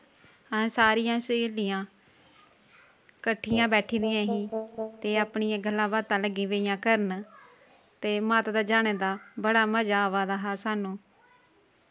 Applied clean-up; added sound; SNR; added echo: none; Brass instrument; 8 dB; none.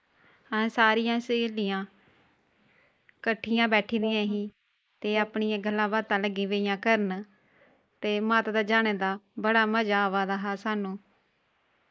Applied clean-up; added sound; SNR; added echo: neural mask model Resemble Enhance denoiser.